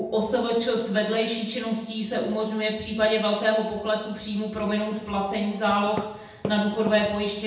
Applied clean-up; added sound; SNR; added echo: none; Walk, footsteps; 11 dB; reverberation time 0.8 s.